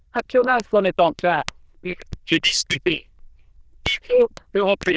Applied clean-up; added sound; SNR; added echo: neural diffusion model UNIVERSE++.